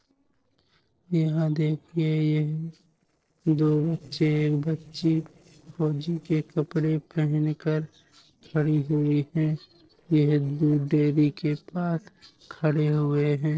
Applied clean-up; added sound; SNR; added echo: neural separator model SepFormer DNS4.